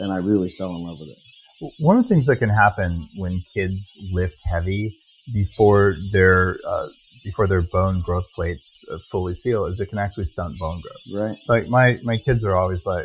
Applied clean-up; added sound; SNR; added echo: classical method Wiener filter.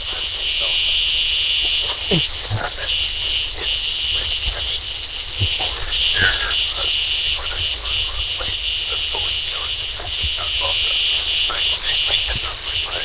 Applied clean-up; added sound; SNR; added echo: neural diffusion model UNIVERSE++.